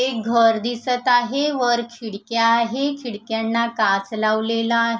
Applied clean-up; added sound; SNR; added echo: none; none; none; none.